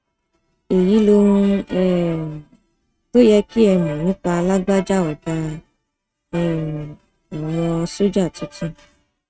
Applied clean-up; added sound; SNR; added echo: neural mask model RNNoise.